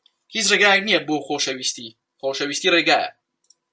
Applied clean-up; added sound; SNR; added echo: none; none; none; none.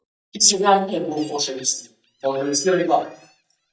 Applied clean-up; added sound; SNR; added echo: neural mask model DeepFilterNet 3.